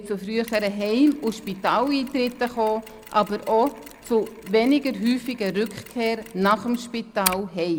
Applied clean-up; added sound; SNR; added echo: none; Mechanisms; 16 dB; none.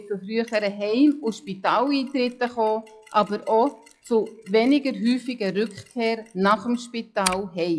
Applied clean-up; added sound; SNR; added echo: classical method log-MMSE.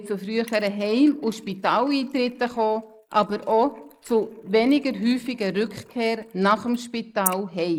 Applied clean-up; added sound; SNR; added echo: neural mask model Resemble Enhance denoiser.